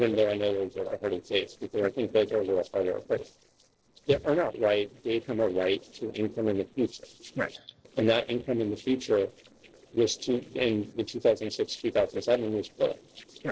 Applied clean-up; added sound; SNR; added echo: neural separator model SepFormer DNS4.